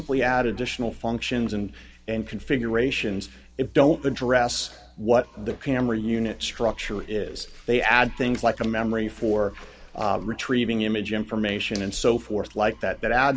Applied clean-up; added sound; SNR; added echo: none; none; none; none.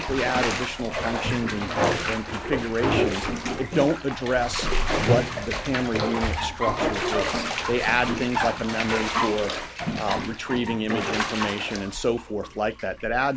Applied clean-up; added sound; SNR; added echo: none; Bathtub (filling or washing); 0 dB; none.